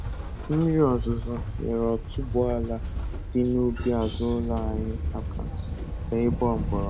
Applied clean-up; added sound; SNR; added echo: none; Train; 3 dB; none.